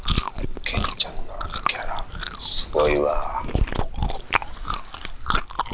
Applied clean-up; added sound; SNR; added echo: neural mask model Resemble Enhance denoiser.